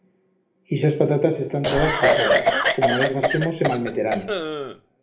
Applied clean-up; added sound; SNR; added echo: none; Cough; -2 dB; reverberation time 0.8 s.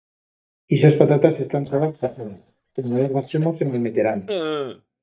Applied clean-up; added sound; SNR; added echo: neural mask model DeepFilterNet 3.